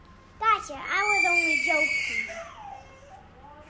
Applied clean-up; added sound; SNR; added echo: none; none; none; none.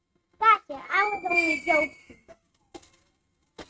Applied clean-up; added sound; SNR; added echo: neural mask model RNNoise.